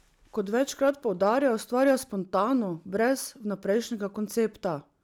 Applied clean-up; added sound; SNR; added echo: none; none; none; none.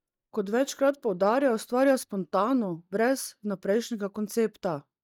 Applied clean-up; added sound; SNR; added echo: neural mask model DeepFilterNet 3.